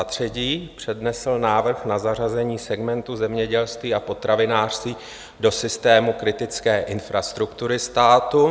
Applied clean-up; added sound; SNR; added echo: none; none; none; none.